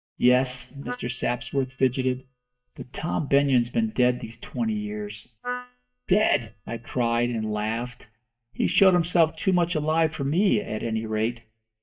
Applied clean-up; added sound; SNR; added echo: neural mask model DeepFilterNet 3.